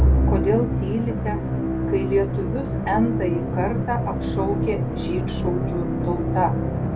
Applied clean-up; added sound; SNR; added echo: none; Musical instrument; -4 dB; none.